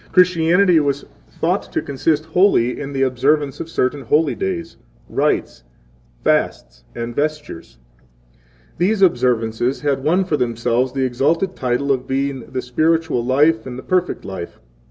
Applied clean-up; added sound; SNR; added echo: none; none; none; none.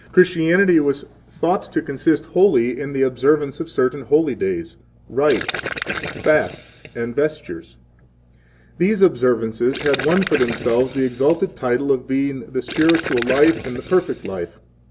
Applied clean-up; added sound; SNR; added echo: none; Gurgling; 10 dB; none.